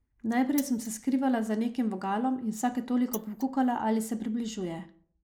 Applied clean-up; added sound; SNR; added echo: neural mask model Resemble Enhance denoiser.